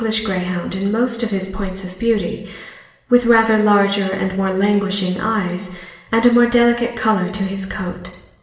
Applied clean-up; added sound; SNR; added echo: none; none; none; reverberation time 0.9 s.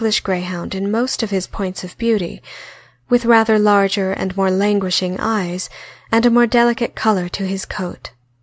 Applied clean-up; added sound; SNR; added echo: none; none; none; none.